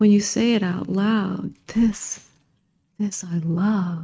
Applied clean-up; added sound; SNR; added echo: neural mask model RNNoise.